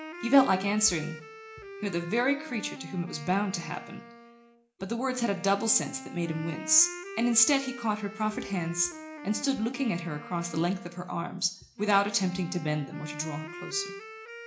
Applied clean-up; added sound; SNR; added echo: none; Wind instrument, woodwind instrument; 13 dB; reverberation time 0.4 s.